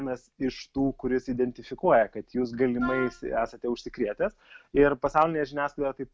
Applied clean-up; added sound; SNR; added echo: none; Wind instrument, woodwind instrument; 10 dB; none.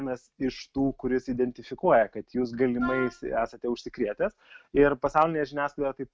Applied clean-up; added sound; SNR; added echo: neural mask model RNNoise.